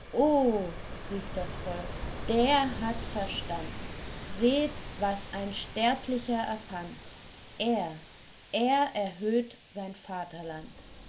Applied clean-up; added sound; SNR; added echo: none; Ocean; 10 dB; none.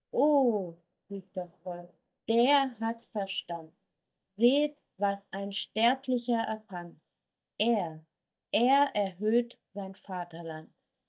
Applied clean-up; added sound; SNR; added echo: neural mask model DeepFilterNet 3.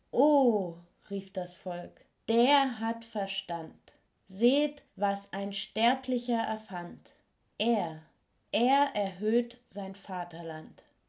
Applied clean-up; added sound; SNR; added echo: none; none; none; none.